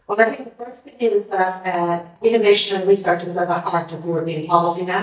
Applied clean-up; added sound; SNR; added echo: neural mask model DeepFilterNet 3.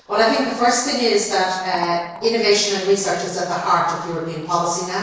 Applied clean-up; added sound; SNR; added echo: neural separator model SepFormer DNS4.